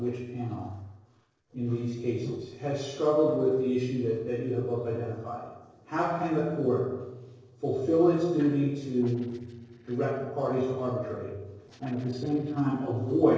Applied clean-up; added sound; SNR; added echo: neural separator model SepFormer DNS4.